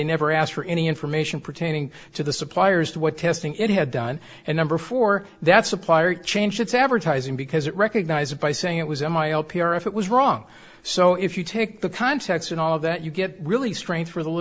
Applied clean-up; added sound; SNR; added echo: none; none; none; none.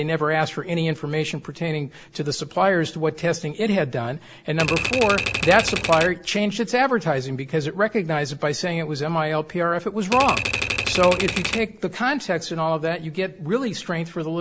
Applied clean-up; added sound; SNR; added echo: none; Typewriter; 3 dB; none.